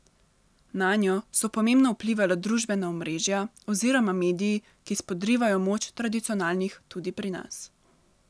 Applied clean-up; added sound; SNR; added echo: none; none; none; none.